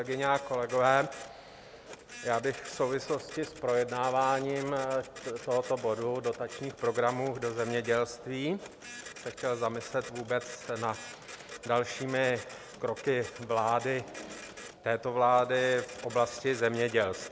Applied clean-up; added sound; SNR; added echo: none; Printer; 16 dB; none.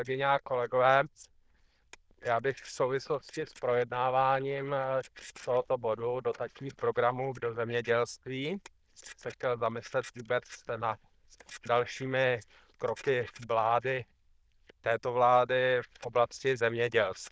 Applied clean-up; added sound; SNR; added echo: neural diffusion model UNIVERSE++.